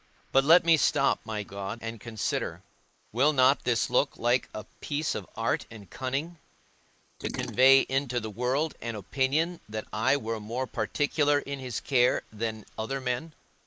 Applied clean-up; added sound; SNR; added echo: neural mask model Resemble Enhance denoiser.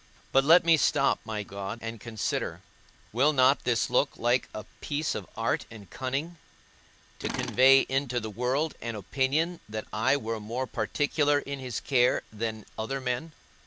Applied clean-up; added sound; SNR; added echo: none; Tools; 14 dB; none.